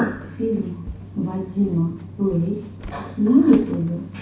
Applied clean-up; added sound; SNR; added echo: none; Walk, footsteps; 19 dB; reverberation time 0.6 s.